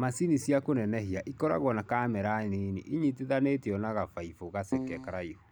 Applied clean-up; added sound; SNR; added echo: none; Keyboard (musical); 4 dB; none.